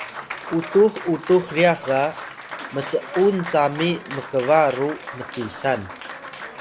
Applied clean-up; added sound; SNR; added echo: none; Applause; 13 dB; none.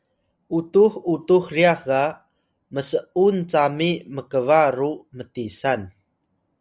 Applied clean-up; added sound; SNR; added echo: none; none; none; none.